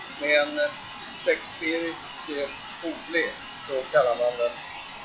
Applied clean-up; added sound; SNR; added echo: classical method log-MMSE.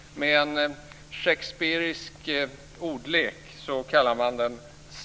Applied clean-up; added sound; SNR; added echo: none; none; none; none.